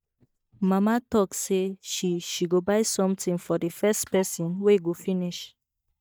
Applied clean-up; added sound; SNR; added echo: neural mask model DeepFilterNet 3.